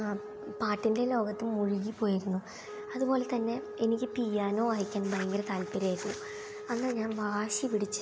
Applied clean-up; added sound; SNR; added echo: none; Wind instrument, woodwind instrument; 11 dB; none.